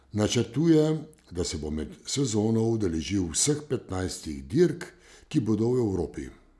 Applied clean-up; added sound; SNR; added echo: none; none; none; none.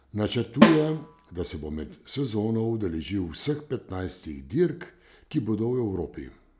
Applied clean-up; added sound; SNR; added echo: none; Snare drum; -3 dB; none.